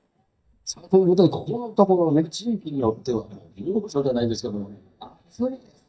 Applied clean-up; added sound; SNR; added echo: neural mask model DeepFilterNet 3.